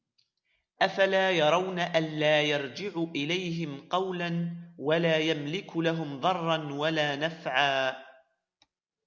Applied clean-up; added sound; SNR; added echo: none; none; none; none.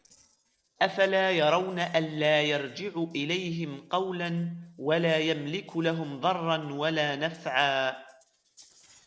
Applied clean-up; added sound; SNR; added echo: neural separator model SepFormer DNS4.